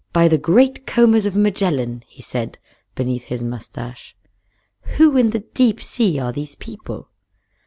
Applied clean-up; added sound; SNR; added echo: none; none; none; none.